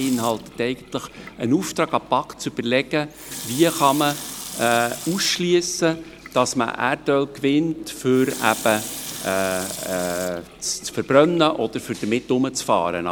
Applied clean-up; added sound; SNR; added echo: none; Sink (filling or washing) / Water tap, faucet; 15 dB; none.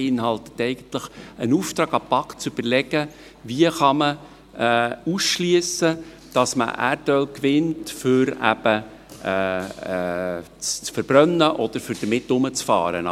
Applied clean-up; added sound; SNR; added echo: none; none; none; none.